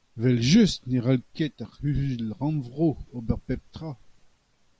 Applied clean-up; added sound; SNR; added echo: none; none; none; none.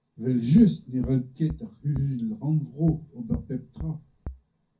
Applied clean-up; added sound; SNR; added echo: none; Bass drum; 15 dB; reverberation time 0.3 s.